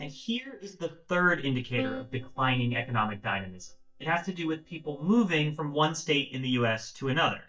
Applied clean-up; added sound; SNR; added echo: neural mask model DeepFilterNet 3.